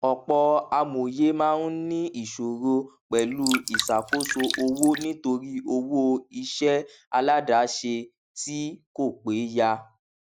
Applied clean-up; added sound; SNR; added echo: none; Drip; 6 dB; none.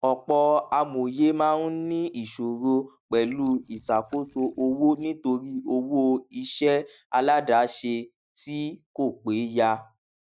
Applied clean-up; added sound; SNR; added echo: neural mask model DeepFilterNet 3.